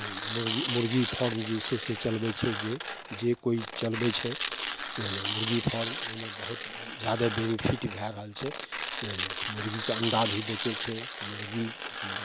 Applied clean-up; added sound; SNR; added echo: none; Tearing; 4 dB; none.